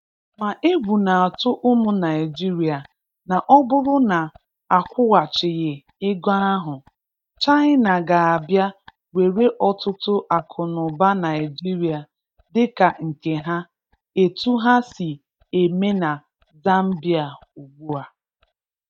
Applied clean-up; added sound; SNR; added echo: neural mask model DeepFilterNet 3.